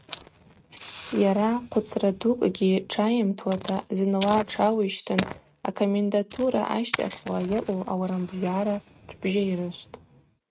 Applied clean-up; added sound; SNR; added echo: neural mask model RNNoise.